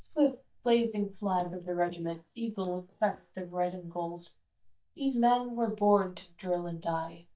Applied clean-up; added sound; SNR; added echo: neural mask model DeepFilterNet 3.